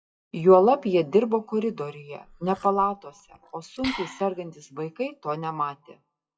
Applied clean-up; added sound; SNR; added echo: classical method WPE with log-MMSE.